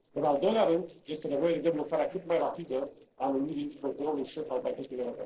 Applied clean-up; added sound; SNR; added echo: neural separator model SepFormer DNS4.